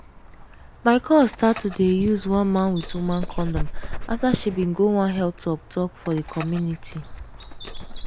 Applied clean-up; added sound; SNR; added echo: none; Dog; 9 dB; none.